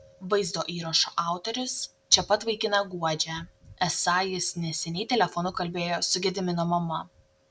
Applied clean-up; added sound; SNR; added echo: none; none; none; none.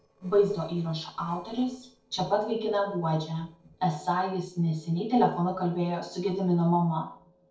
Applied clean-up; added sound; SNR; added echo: neural separator model SepFormer DNS4.